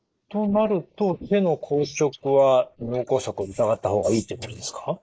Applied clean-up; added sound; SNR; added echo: neural mask model Resemble Enhance denoiser.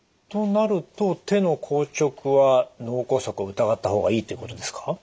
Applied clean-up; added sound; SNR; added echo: none; none; none; none.